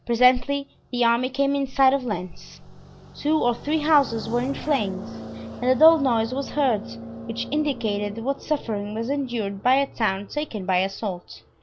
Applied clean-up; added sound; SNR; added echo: none; Car passing by; 15 dB; none.